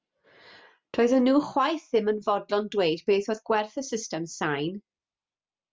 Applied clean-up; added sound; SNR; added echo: none; none; none; none.